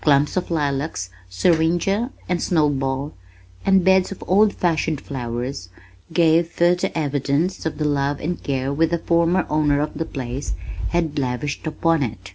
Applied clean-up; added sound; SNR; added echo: none; none; none; none.